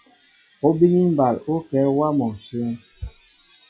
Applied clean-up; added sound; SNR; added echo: classical method log-MMSE.